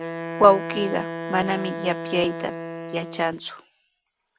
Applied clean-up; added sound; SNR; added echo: none; Wind instrument, woodwind instrument; 8 dB; none.